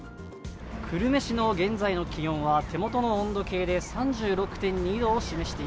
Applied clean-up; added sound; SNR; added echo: none; none; none; none.